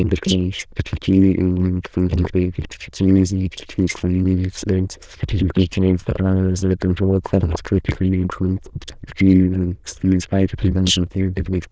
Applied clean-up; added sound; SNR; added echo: neural diffusion model UNIVERSE++.